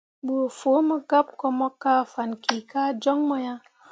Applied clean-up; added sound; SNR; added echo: none; none; none; none.